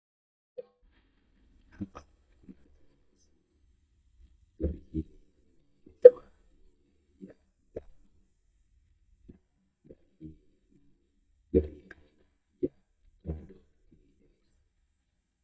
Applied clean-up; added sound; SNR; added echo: neural mask model DeepFilterNet 3.